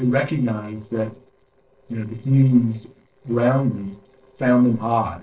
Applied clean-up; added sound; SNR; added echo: neural separator model SepFormer DNS4.